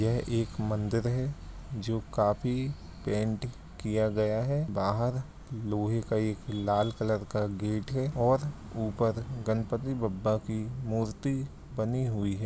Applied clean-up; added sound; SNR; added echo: none; none; none; none.